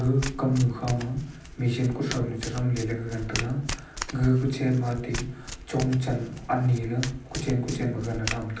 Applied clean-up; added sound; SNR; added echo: none; Domestic sounds, home sounds; 11 dB; reverberation time 0.6 s.